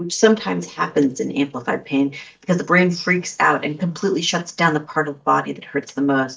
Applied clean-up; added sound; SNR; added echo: neural mask model DeepFilterNet 3.